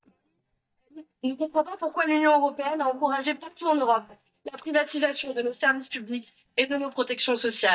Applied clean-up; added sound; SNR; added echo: neural mask model DeepFilterNet 3.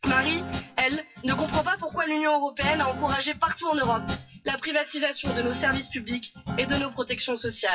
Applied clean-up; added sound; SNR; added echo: classical method WPE with log-MMSE.